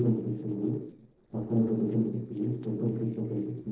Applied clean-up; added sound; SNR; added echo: neural separator model SepFormer DNS4.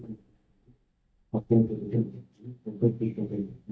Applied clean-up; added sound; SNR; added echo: neural mask model DeepFilterNet 3.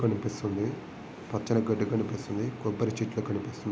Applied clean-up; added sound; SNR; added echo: none; none; none; none.